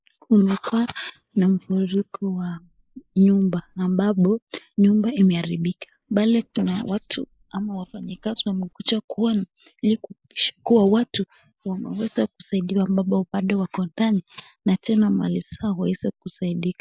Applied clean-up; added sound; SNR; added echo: neural mask model Resemble Enhance denoiser.